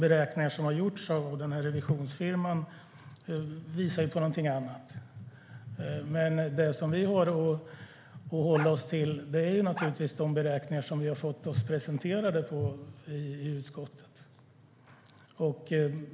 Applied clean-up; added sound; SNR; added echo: none; Bark; 12 dB; none.